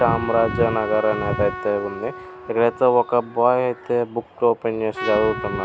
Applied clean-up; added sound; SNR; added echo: none; Trumpet; 12 dB; none.